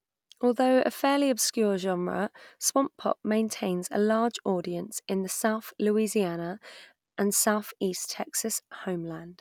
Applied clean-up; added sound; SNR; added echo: none; none; none; none.